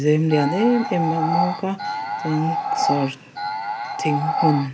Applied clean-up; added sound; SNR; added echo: none; Animal; 2 dB; none.